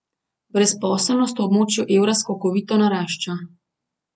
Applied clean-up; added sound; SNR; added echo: none; none; none; none.